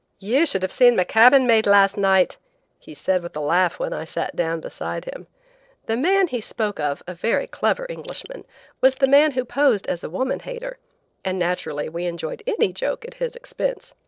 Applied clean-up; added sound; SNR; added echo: neural separator model SepFormer DNS4.